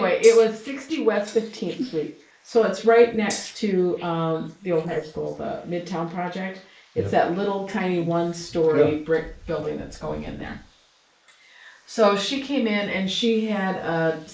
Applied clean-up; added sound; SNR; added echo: neural mask model Resemble Enhance denoiser.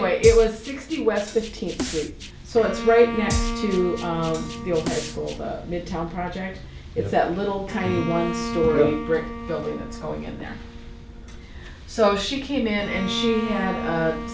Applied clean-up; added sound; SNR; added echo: none; Drum kit + Bowed string instrument; 8 dB; none.